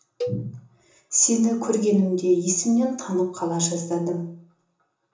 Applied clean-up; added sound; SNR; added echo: none; Cowbell; 13 dB; reverberation time 0.6 s.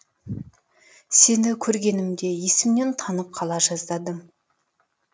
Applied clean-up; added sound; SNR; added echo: none; none; none; none.